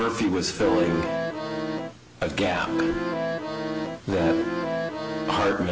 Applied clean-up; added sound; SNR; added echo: none; Accordion; -1 dB; none.